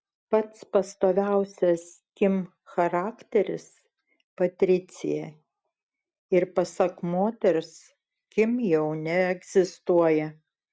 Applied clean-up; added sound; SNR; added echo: none; none; none; none.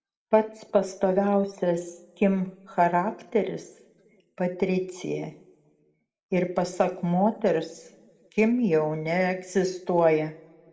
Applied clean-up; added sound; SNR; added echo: none; none; none; reverberation time 0.4 s.